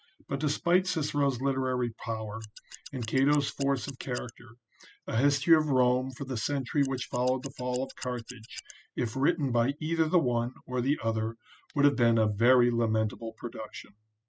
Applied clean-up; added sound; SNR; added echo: classical method spectral subtraction.